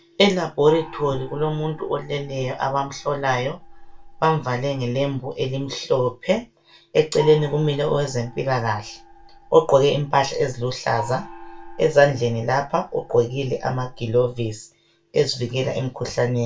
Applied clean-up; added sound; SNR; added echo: none; Gong; 16 dB; reverberation time 0.2 s.